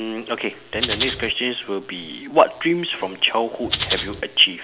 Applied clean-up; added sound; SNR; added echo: none; Rattle (instrument); 2 dB; none.